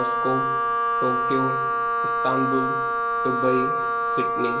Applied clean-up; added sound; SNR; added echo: none; Wind instrument, woodwind instrument; -5 dB; reverberation time 2.8 s.